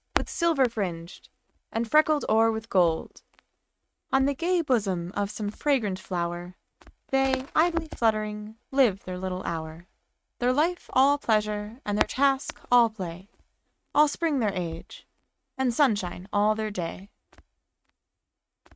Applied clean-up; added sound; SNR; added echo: neural mask model RNNoise.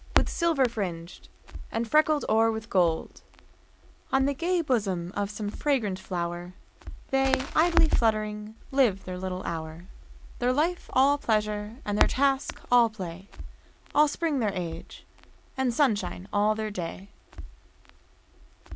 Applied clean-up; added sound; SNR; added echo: none; Crackle; 5 dB; none.